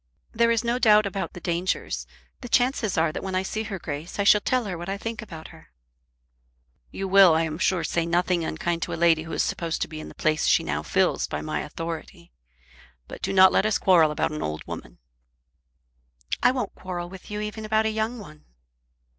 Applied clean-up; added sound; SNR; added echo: none; none; none; none.